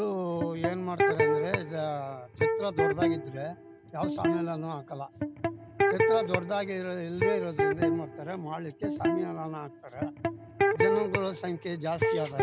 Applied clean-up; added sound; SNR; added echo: none; Electric guitar; -4 dB; none.